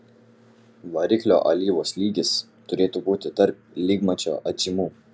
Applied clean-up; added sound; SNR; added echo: none; none; none; none.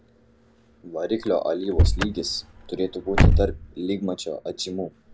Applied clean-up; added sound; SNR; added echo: none; Slam / Car; -3 dB; none.